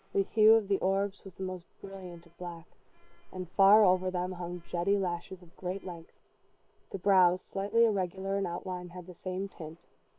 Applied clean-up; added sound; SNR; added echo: neural separator model SepFormer WHAM!.